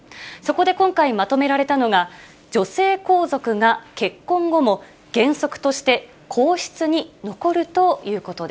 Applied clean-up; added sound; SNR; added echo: none; none; none; none.